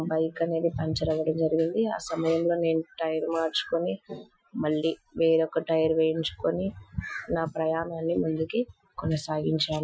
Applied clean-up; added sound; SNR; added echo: classical method Wiener filter.